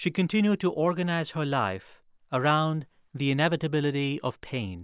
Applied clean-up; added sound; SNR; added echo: none; none; none; none.